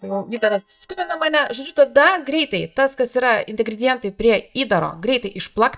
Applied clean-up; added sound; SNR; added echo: neural mask model DeepFilterNet 3.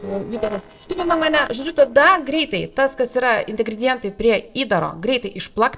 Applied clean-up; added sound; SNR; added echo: neural separator model SepFormer DNS4.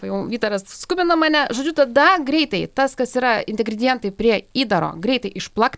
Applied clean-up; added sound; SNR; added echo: none; none; none; none.